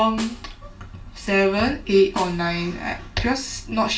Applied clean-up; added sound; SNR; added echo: none; Snare drum; 17 dB; reverberation time 0.3 s.